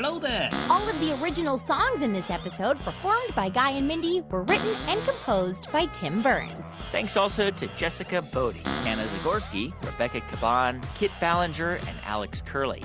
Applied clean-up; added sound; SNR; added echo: none; Cupboard open or close; 11 dB; none.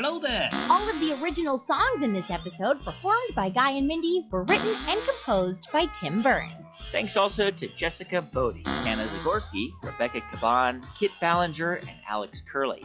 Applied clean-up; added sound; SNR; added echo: classical method log-MMSE.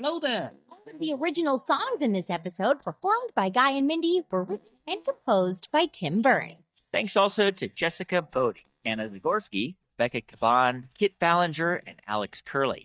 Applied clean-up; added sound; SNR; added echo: neural mask model DeepFilterNet 3.